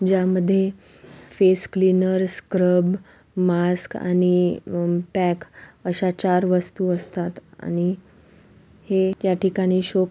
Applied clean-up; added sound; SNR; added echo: none; none; none; none.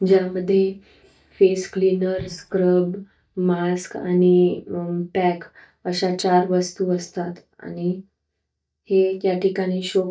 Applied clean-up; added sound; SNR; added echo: neural mask model DeepFilterNet 3.